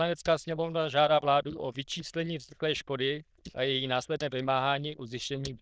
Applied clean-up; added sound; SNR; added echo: neural diffusion model UNIVERSE++.